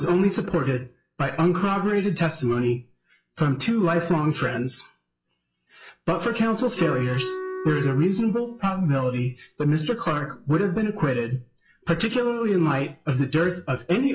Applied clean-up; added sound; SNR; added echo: classical method WPE with log-MMSE.